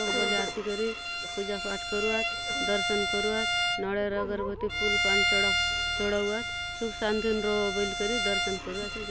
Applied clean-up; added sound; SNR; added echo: none; Bowed string instrument; -1 dB; none.